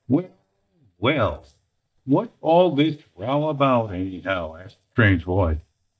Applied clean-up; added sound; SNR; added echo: neural mask model DeepFilterNet 3.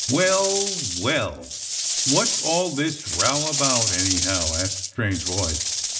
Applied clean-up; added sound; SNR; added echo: none; Rattle / Rattle (instrument); 0 dB; reverberation time 0.5 s.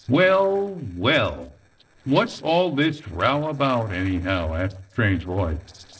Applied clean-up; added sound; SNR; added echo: neural separator model SepFormer DNS4.